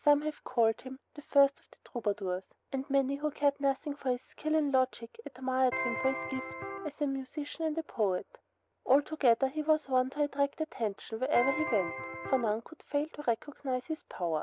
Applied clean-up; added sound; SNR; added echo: none; Electric guitar; 5 dB; none.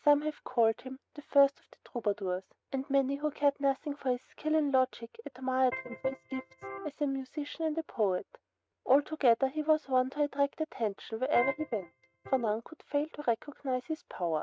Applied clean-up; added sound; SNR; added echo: neural mask model RNNoise.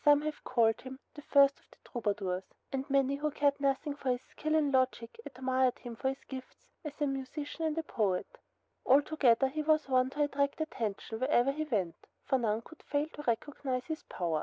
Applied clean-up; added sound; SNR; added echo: none; none; none; none.